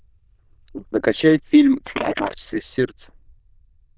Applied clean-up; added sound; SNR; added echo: neural diffusion model UNIVERSE++.